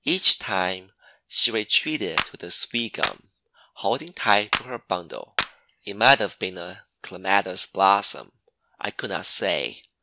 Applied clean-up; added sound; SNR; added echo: none; Clapping; 7 dB; none.